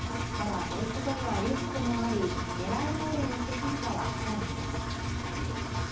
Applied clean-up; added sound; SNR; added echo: none; Engine; -1 dB; reverberation time 0.7 s.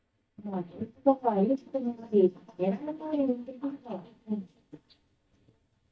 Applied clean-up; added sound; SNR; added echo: neural mask model DeepFilterNet 3.